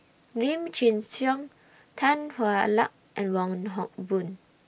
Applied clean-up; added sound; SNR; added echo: none; none; none; none.